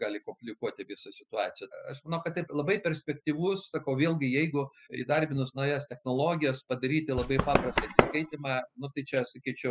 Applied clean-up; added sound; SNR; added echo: classical method spectral subtraction.